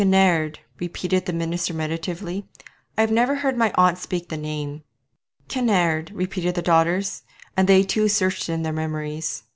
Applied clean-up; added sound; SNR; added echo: none; none; none; none.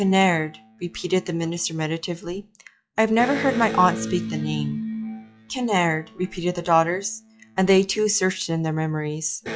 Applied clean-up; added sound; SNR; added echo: classical method log-MMSE.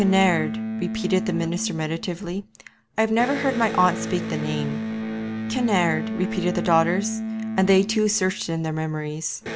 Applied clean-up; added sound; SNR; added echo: none; Electric guitar; 6 dB; none.